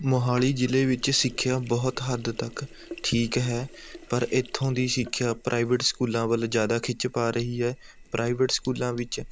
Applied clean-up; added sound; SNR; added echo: none; Sink (filling or washing); 19 dB; none.